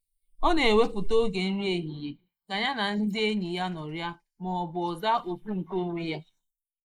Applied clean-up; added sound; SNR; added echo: neural mask model Resemble Enhance denoiser.